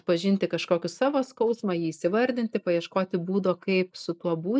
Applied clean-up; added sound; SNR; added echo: neural mask model Resemble Enhance denoiser.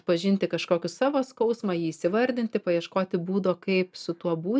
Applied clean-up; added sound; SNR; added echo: none; none; none; none.